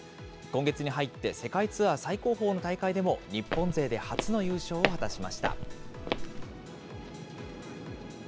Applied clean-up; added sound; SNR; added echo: none; Walk, footsteps; 1 dB; none.